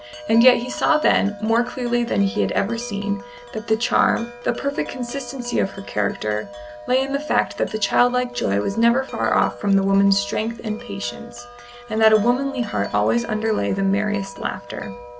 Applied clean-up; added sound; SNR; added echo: none; Wind chime; 15 dB; none.